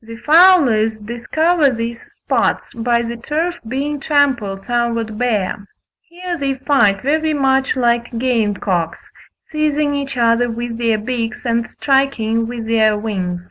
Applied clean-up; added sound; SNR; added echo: none; none; none; none.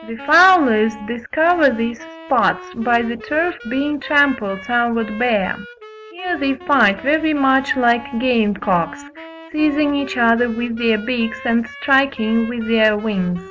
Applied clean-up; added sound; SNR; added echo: none; Wind instrument, woodwind instrument; 17 dB; none.